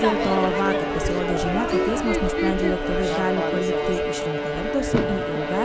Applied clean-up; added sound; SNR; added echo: none; Crowd / Fireworks + Bowed string instrument; -3 dB; none.